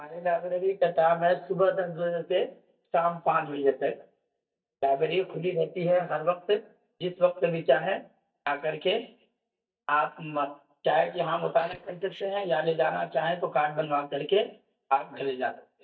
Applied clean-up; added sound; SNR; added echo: neural mask model DeepFilterNet 3.